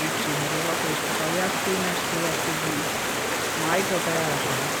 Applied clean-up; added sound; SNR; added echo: none; Stream; -4 dB; none.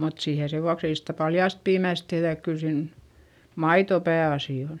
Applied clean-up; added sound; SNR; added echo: none; none; none; none.